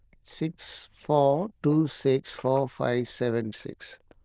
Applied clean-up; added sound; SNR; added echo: neural diffusion model UNIVERSE++.